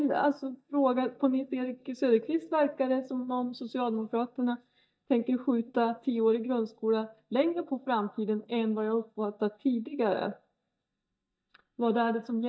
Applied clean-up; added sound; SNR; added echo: neural mask model DeepFilterNet 3.